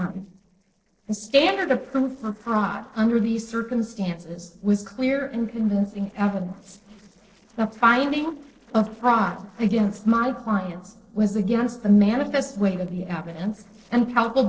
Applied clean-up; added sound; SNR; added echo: neural separator model SepFormer DNS4.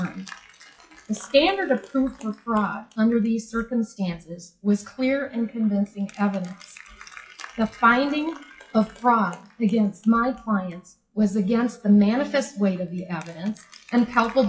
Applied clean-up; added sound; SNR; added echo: classical method WPE with log-MMSE.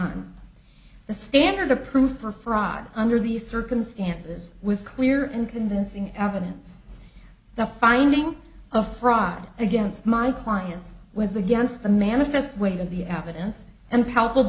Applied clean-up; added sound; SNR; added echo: none; none; none; none.